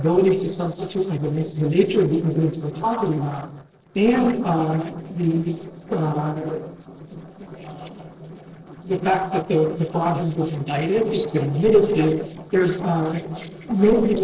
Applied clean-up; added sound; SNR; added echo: neural separator model SepFormer DNS4.